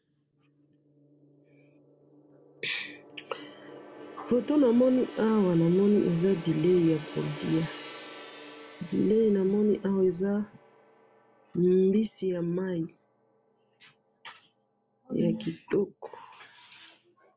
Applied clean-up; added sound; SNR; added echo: none; Gong; 19 dB; none.